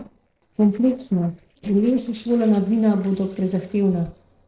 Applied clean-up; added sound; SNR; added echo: neural separator model SepFormer DNS4.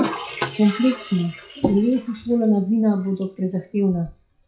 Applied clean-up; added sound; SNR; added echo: classical method WPE with log-MMSE.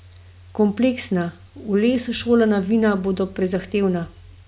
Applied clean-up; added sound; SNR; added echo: none; none; none; none.